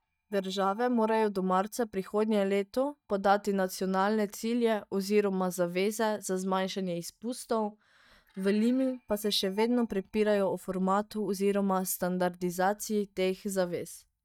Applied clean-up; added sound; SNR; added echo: neural mask model DeepFilterNet 3.